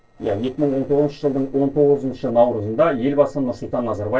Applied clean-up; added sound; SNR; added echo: neural separator model SepFormer DNS4.